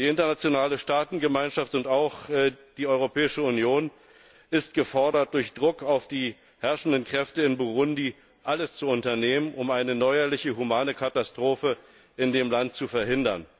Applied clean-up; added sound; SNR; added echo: none; none; none; none.